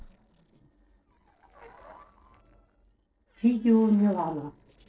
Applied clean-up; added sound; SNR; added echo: neural separator model SepFormer DNS4.